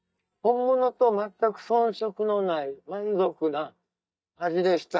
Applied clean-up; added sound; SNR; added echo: neural mask model DeepFilterNet 3.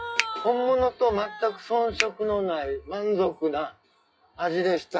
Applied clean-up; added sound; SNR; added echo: classical method WPE with log-MMSE.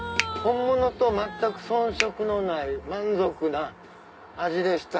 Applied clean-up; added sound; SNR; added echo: none; Finger snapping; 4 dB; reverberation time 0.3 s.